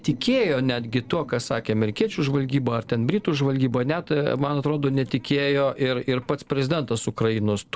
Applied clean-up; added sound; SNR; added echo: neural separator model SepFormer DNS4.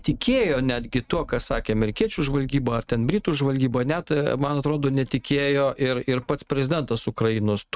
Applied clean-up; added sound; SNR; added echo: neural mask model RNNoise.